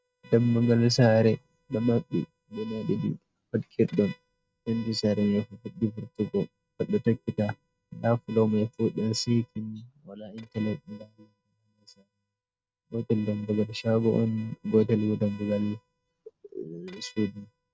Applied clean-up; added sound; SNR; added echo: neural mask model RNNoise.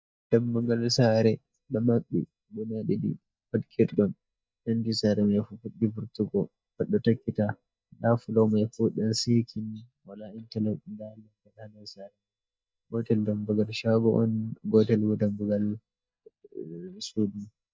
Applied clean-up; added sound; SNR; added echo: neural mask model DeepFilterNet 3.